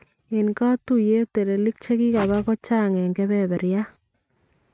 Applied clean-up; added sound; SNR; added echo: neural mask model RNNoise.